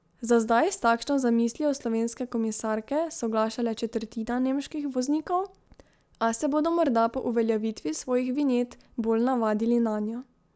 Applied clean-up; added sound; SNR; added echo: none; none; none; none.